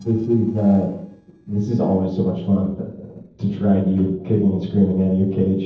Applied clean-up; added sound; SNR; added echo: neural separator model SepFormer DNS4.